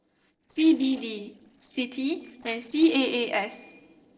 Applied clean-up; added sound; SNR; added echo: neural separator model SepFormer DNS4.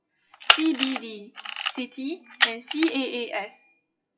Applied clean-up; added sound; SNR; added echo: classical method WPE with log-MMSE.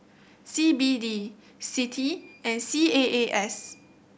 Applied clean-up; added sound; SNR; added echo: none; none; none; none.